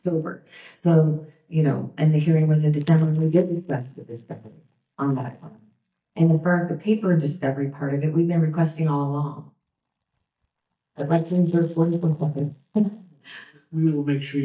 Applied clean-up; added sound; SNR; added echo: neural mask model DeepFilterNet 3.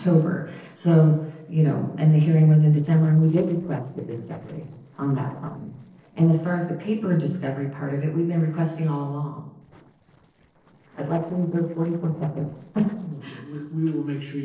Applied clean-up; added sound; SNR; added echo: neural separator model SepFormer DNS4.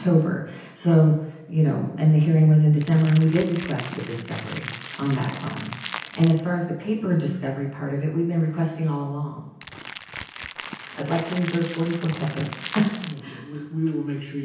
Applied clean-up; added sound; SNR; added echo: none; Crackle; 13 dB; reverberation time 0.9 s.